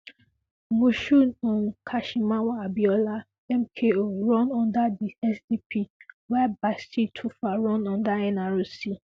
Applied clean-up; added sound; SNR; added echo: none; none; none; none.